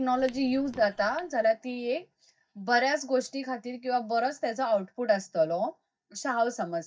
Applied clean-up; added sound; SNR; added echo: neural mask model DeepFilterNet 3.